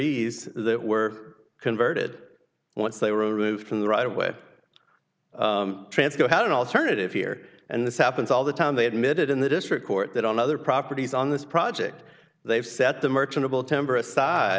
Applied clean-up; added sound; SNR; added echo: none; none; none; none.